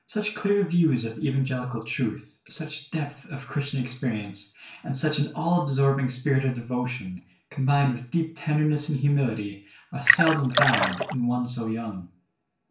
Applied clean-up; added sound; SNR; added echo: none; Splash, splatter; -3 dB; reverberation time 0.4 s.